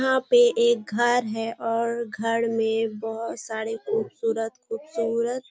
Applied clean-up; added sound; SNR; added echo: none; none; none; none.